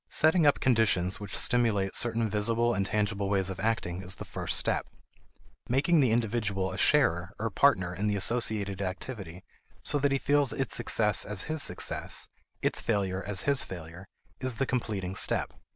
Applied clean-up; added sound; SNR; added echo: none; none; none; none.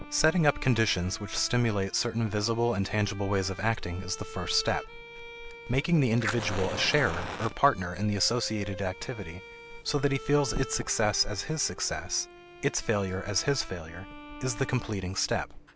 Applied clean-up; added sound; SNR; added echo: none; Fire + Bowed string instrument; 12 dB; none.